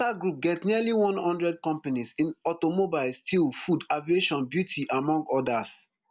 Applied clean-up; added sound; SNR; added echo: none; none; none; none.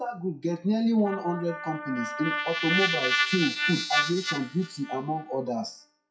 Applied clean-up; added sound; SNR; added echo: classical method WPE with log-MMSE.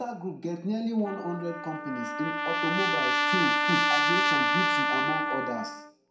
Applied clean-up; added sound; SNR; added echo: none; Trumpet; -5 dB; reverberation time 0.5 s.